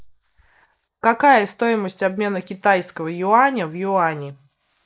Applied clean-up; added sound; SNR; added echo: neural mask model Resemble Enhance denoiser.